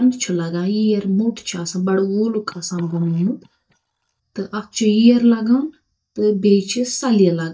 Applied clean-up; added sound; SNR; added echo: neural mask model DeepFilterNet 3.